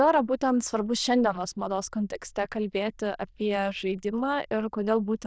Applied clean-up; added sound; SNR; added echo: neural diffusion model UNIVERSE++.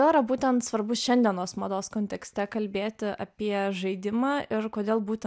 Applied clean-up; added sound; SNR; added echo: none; none; none; none.